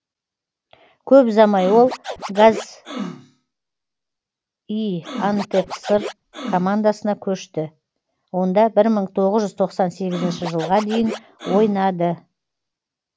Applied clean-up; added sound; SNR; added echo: none; Scratching (performance technique); 12 dB; none.